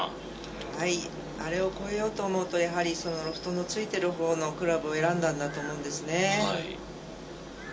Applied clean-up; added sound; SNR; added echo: none; Chirp, tweet; 18 dB; reverberation time 0.2 s.